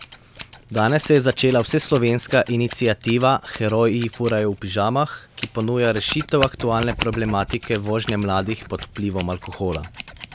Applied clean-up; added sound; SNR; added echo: none; Scissors; 14 dB; none.